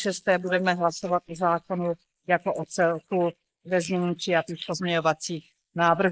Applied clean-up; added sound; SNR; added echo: neural mask model Resemble Enhance denoiser.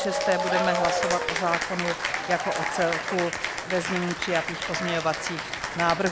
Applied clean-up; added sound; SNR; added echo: none; Applause / Cheering; 0 dB; none.